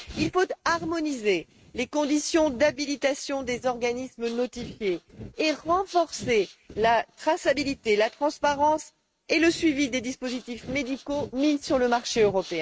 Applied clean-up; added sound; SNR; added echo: neural mask model RNNoise.